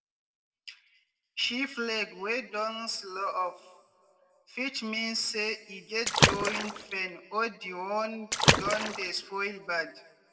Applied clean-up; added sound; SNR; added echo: none; Water / Splash, splatter; -5 dB; reverberation time 1.6 s.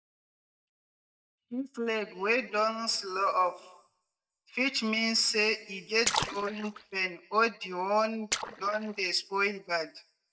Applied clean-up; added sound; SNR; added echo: neural mask model DeepFilterNet 3.